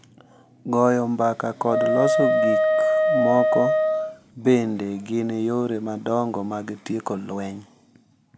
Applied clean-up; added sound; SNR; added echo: none; Wind instrument, woodwind instrument; -4 dB; none.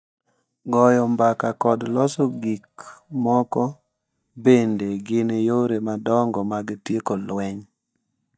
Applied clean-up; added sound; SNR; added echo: neural mask model DeepFilterNet 3.